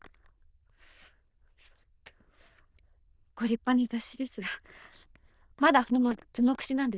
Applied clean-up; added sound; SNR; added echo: neural diffusion model UNIVERSE++.